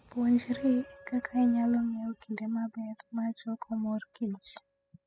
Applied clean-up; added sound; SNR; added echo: classical method spectral subtraction.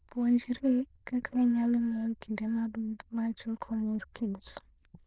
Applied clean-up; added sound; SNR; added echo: neural diffusion model UNIVERSE++.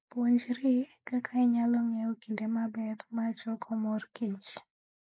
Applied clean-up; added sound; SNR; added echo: neural mask model Resemble Enhance denoiser.